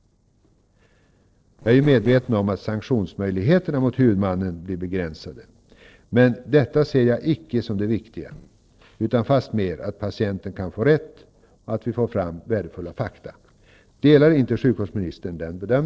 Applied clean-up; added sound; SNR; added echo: neural separator model SepFormer DNS4.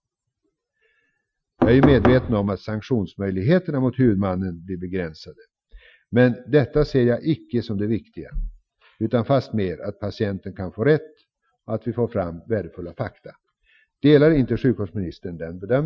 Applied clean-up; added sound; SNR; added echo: classical method Wiener filter.